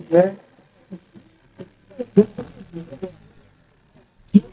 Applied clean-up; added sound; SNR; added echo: neural mask model DeepFilterNet 3.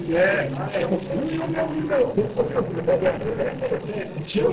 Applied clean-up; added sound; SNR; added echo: neural separator model SepFormer DNS4.